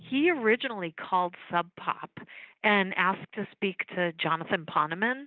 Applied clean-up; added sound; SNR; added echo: none; none; none; none.